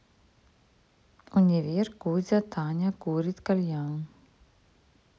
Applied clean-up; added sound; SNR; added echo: none; none; none; none.